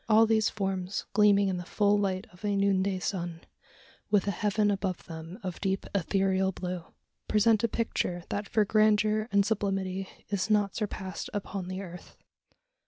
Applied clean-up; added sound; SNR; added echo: none; none; none; none.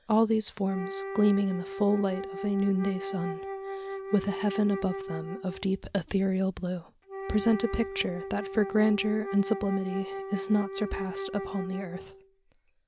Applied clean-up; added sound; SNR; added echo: none; Wind instrument, woodwind instrument; 9 dB; none.